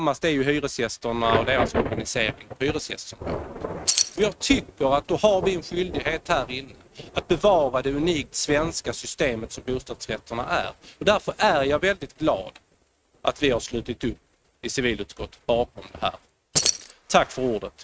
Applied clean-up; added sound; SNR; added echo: neural mask model RNNoise.